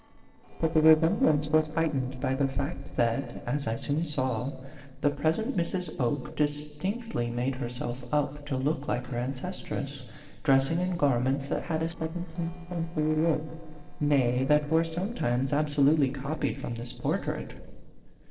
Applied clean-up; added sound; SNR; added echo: neural separator model SepFormer DNS4.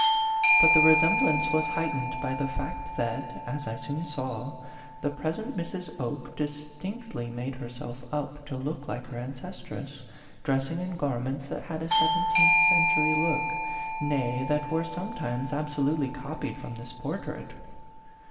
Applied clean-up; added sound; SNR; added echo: none; Bell / Doorbell; 0 dB; reverberation time 2.0 s.